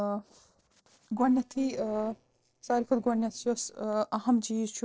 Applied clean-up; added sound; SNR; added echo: neural separator model SepFormer DNS4.